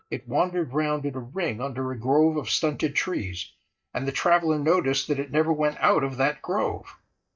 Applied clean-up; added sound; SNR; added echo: neural mask model DeepFilterNet 3.